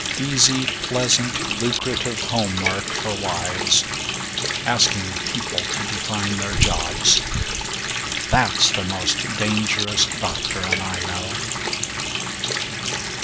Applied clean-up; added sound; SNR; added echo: none; Water tap, faucet; 1 dB; none.